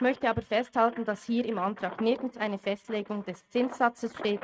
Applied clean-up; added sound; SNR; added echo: neural mask model RNNoise.